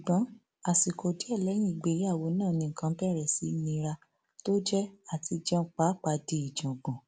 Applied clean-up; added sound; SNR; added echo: none; none; none; none.